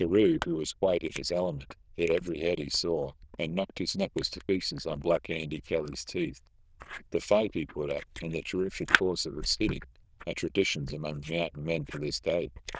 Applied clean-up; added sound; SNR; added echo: neural diffusion model UNIVERSE++.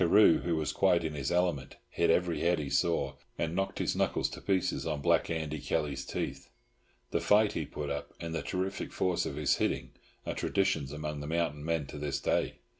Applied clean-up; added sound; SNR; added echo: none; none; none; none.